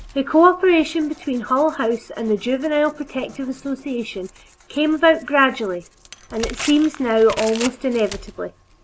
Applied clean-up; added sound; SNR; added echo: none; Tearing; 17 dB; none.